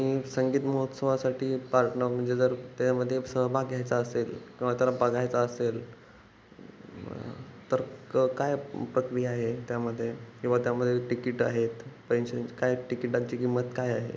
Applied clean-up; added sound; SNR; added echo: none; none; none; none.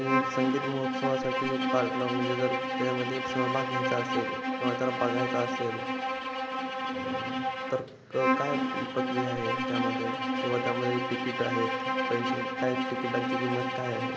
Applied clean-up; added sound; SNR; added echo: none; Bowed string instrument; -2 dB; none.